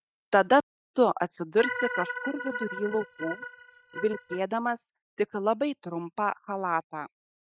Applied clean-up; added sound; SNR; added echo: neural mask model RNNoise.